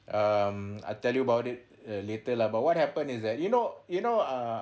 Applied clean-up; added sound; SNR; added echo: none; none; none; none.